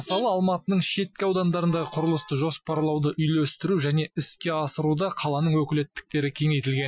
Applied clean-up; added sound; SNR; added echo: classical method Wiener filter.